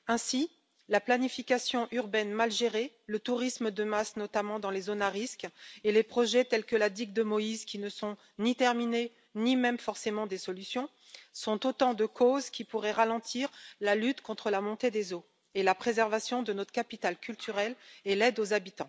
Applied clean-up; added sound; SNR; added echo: none; none; none; none.